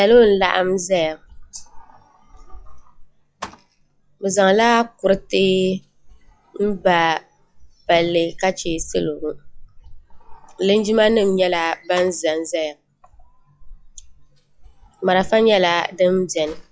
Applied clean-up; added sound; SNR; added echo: classical method log-MMSE.